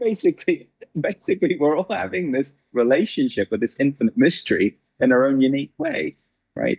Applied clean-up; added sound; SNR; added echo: neural mask model DeepFilterNet 3.